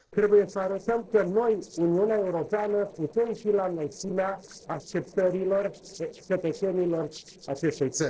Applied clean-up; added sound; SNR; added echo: neural separator model SepFormer DNS4.